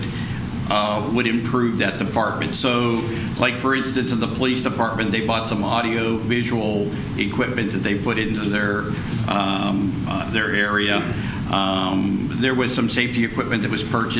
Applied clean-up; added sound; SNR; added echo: none; none; none; none.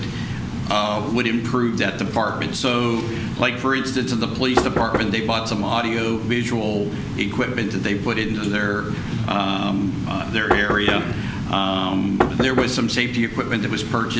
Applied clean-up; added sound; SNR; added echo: none; Knock; 5 dB; none.